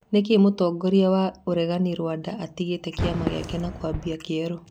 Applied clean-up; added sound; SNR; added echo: none; Fireworks; 12 dB; none.